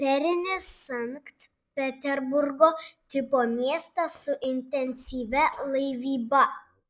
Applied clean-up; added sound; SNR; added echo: neural mask model Resemble Enhance denoiser.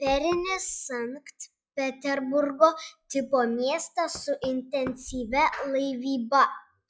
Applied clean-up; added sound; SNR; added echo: classical method log-MMSE.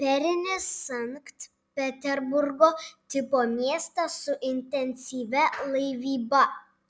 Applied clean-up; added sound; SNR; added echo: none; none; none; none.